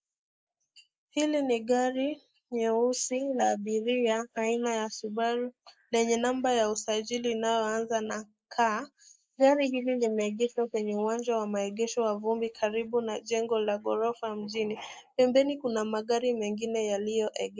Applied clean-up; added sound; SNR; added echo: neural mask model Resemble Enhance denoiser.